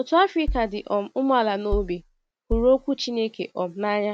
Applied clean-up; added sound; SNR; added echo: none; Bass drum; 7 dB; none.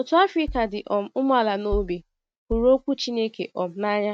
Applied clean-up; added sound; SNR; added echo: neural mask model RNNoise.